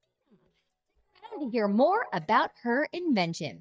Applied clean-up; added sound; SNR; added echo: neural mask model DeepFilterNet 3.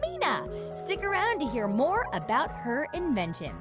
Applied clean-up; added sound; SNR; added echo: none; Mallet percussion; 10 dB; none.